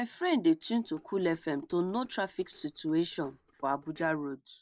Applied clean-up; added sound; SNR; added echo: neural separator model SepFormer DNS4.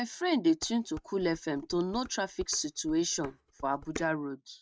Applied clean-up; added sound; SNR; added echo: neural mask model RNNoise.